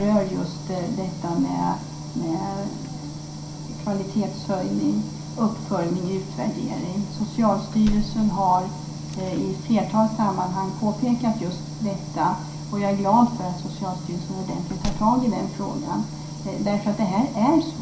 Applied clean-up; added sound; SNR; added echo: none; Slam; 17 dB; reverberation time 0.5 s.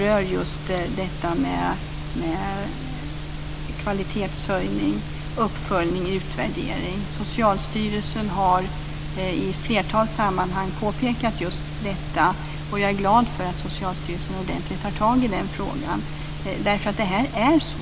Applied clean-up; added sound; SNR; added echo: none; none; none; none.